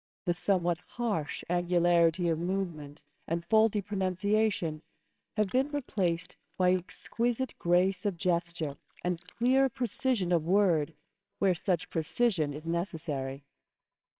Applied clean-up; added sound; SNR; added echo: neural separator model SepFormer WHAMR!.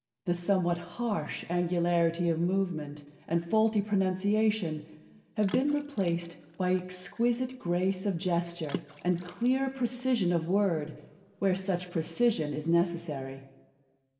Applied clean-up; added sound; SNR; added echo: none; Water / Splash, splatter; 16 dB; reverberation time 1.6 s.